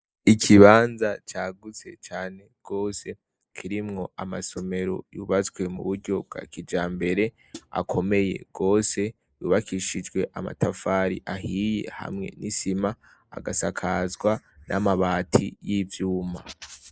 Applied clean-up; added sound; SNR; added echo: neural mask model Resemble Enhance denoiser.